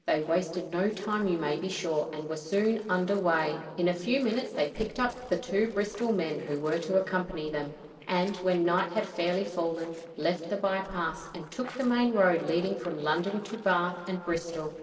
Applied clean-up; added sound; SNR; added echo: neural separator model SepFormer DNS4.